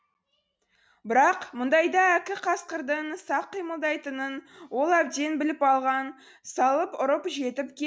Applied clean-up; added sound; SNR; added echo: none; none; none; none.